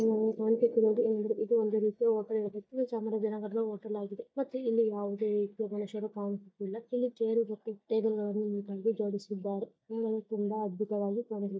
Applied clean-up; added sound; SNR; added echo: neural mask model DeepFilterNet 3.